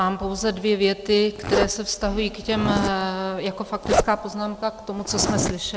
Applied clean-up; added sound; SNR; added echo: none; Zipper (clothing); 5 dB; none.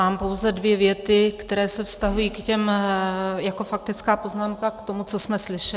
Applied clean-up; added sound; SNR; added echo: none; none; none; none.